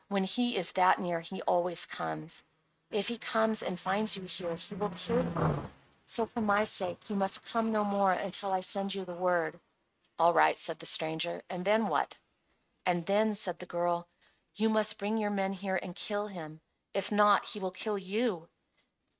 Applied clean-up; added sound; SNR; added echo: neural mask model RNNoise.